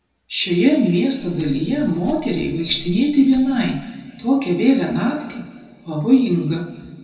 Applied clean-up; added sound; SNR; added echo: none; Walk, footsteps; 20 dB; reverberation time 1.8 s.